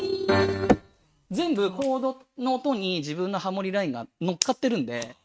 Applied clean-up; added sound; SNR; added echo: neural mask model RNNoise.